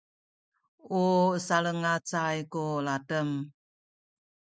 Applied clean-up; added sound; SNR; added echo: none; none; none; none.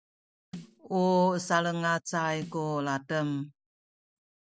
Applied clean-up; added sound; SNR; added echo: none; Snare drum; 20 dB; none.